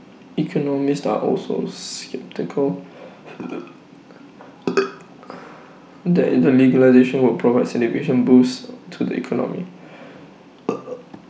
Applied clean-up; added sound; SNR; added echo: none; none; none; none.